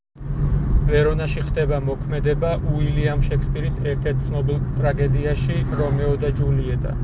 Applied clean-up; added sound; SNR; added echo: none; none; none; none.